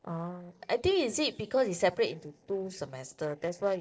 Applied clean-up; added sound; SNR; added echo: neural separator model SepFormer DNS4.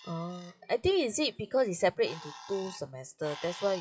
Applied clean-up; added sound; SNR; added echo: classical method WPE with log-MMSE.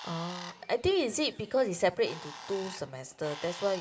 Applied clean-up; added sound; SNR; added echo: none; Bird; 15 dB; reverberation time 0.9 s.